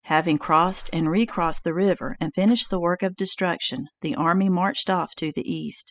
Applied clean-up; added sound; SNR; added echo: classical method spectral subtraction.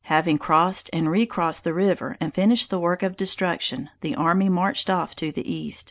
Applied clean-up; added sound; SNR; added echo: none; none; none; none.